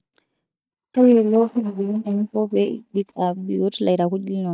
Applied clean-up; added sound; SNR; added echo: neural mask model DeepFilterNet 3.